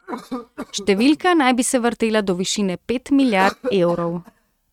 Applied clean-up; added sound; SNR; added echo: neural mask model RNNoise.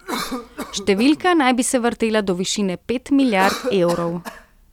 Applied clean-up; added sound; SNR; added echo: none; Cough; 12 dB; none.